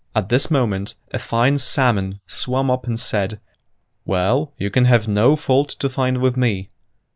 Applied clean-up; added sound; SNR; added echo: neural mask model Resemble Enhance denoiser.